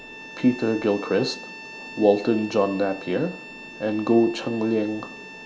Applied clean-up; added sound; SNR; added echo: none; Bowed string instrument; 16 dB; none.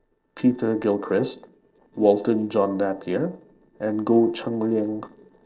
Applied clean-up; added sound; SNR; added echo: neural separator model SepFormer DNS4.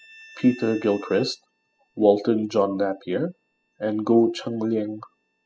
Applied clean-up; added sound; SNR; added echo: classical method spectral subtraction.